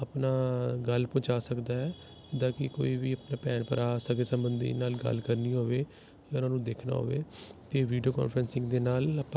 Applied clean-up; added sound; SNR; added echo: none; none; none; none.